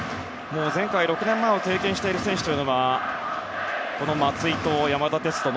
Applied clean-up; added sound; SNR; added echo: none; none; none; none.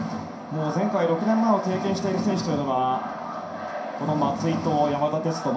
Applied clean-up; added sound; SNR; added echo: none; none; none; reverberation time 0.5 s.